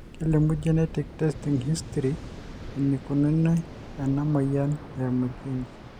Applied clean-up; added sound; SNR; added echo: none; Waves, surf; 13 dB; none.